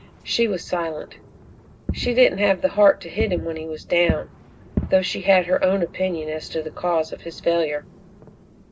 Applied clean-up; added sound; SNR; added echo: none; Fireworks; 12 dB; reverberation time 0.2 s.